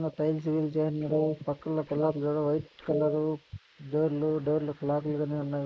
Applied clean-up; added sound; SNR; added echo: neural mask model Resemble Enhance denoiser.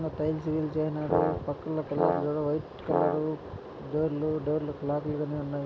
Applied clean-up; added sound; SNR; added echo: none; Brass instrument; 0 dB; none.